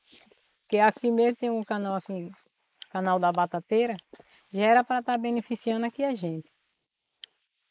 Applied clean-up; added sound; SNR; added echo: neural mask model Resemble Enhance denoiser.